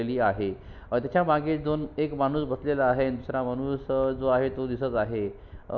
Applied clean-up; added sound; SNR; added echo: none; none; none; none.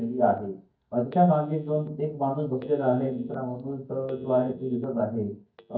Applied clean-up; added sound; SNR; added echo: neural mask model DeepFilterNet 3.